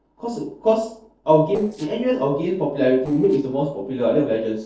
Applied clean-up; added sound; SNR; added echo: neural separator model SepFormer DNS4.